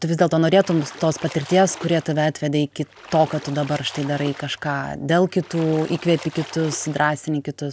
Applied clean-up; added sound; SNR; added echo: none; Splash, splatter; 19 dB; none.